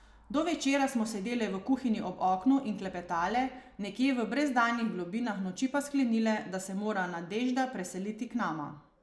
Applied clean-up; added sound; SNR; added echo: none; none; none; none.